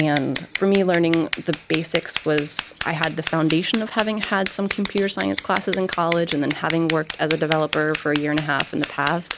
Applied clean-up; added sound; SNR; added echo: none; Scissors; 6 dB; none.